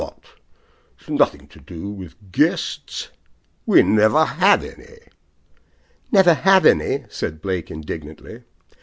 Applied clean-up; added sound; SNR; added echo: none; none; none; none.